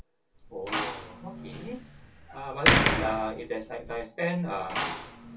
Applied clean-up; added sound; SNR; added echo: none; Slam; -4 dB; reverberation time 0.3 s.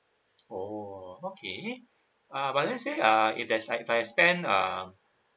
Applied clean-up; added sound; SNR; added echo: none; none; none; none.